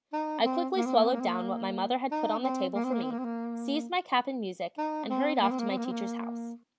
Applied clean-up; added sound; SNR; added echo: none; Wind instrument, woodwind instrument; 1 dB; none.